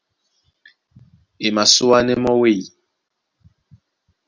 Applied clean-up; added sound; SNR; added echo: none; none; none; none.